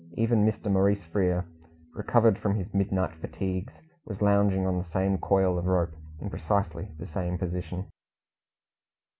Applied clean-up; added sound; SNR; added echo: none; none; none; none.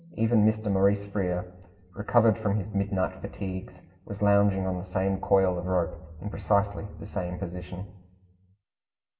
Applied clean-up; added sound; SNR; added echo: none; none; none; reverberation time 0.8 s.